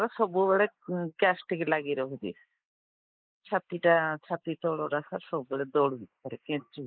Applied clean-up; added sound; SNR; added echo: neural mask model Resemble Enhance denoiser.